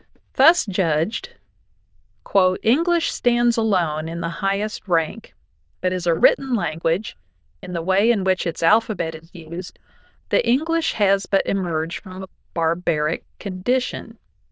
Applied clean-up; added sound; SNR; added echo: neural diffusion model UNIVERSE++.